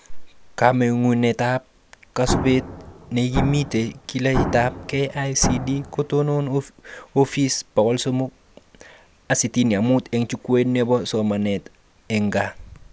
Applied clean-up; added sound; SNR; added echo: none; Explosion; 5 dB; none.